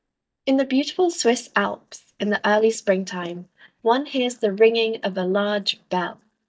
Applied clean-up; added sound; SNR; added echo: neural mask model DeepFilterNet 3.